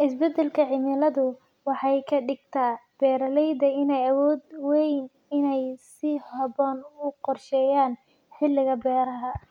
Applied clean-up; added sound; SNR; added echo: none; none; none; none.